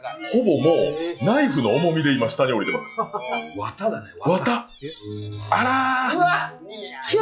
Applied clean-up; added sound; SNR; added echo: classical method log-MMSE.